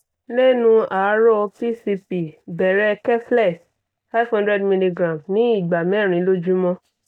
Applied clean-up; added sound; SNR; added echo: neural mask model DeepFilterNet 3.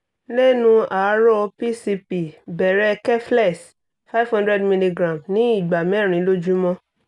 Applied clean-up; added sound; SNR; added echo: none; none; none; none.